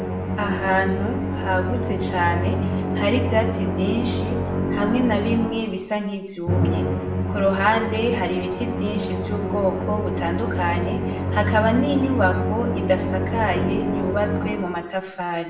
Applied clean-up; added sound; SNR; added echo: none; Musical instrument; 0 dB; reverberation time 0.7 s.